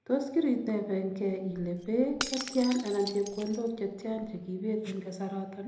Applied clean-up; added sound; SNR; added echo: none; Shatter / Crushing; 11 dB; reverberation time 0.8 s.